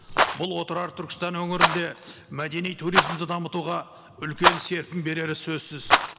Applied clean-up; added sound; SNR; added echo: none; Rattle; -3 dB; none.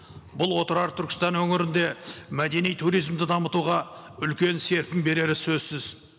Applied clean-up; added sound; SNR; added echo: none; none; none; none.